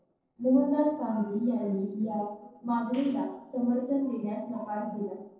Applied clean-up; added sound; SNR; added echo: neural separator model SepFormer DNS4.